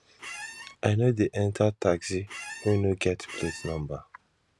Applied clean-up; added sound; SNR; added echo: none; Squeak; 13 dB; none.